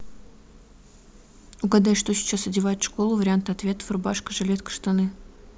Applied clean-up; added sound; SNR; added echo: none; none; none; none.